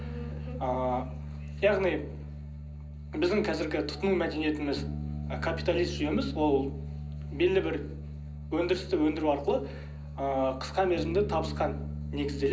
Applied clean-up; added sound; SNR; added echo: none; Bass guitar; 7 dB; reverberation time 0.5 s.